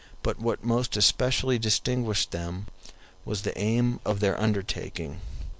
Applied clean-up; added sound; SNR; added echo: none; none; none; none.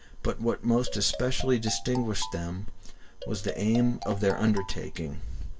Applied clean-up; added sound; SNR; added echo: none; Marimba, xylophone; 15 dB; reverberation time 0.1 s.